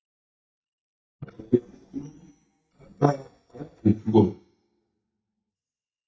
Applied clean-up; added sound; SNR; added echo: neural mask model DeepFilterNet 3.